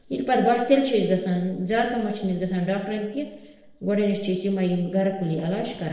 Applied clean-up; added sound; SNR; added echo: neural separator model SepFormer DNS4.